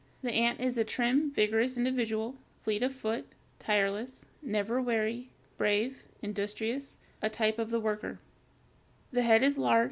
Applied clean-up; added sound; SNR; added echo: none; none; none; none.